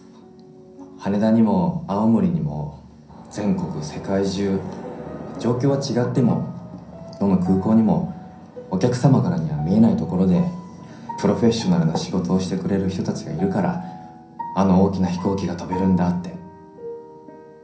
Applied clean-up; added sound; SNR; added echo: none; none; none; reverberation time 0.6 s.